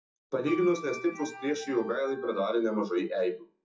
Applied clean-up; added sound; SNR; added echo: classical method WPE with log-MMSE.